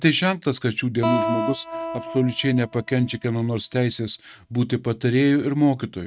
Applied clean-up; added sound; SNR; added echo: neural mask model RNNoise.